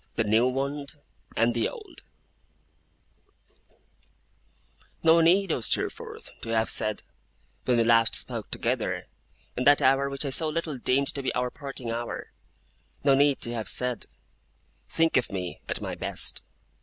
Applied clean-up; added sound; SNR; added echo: none; none; none; none.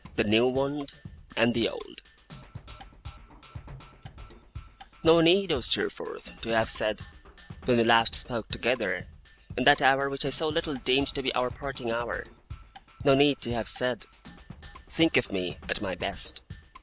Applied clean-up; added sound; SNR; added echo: none; Percussion; 17 dB; none.